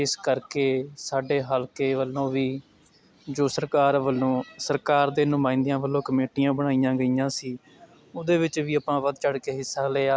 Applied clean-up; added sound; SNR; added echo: none; none; none; none.